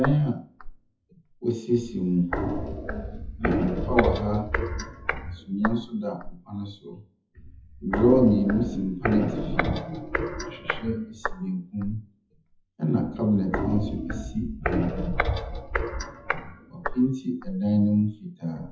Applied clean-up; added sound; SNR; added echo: classical method WPE with log-MMSE.